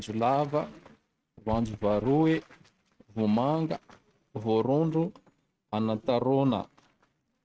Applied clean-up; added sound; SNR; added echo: neural mask model RNNoise.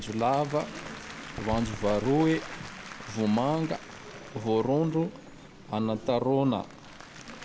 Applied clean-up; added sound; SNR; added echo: none; Applause + Bird / Fowl; 14 dB; none.